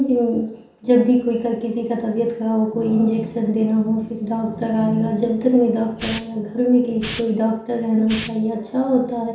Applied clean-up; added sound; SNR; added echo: none; Hiss; 9 dB; reverberation time 0.6 s.